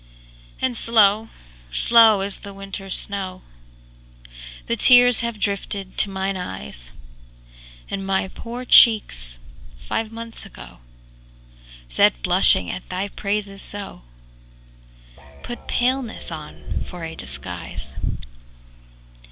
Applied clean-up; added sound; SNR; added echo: none; Musical instrument; 17 dB; none.